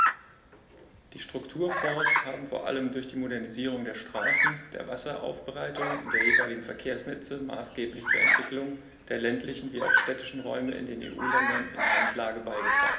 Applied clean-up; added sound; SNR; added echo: none; Bird vocalization, bird call, bird song; -4 dB; reverberation time 0.8 s.